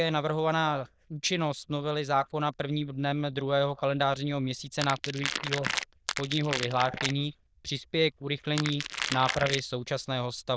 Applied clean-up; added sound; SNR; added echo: neural diffusion model UNIVERSE++.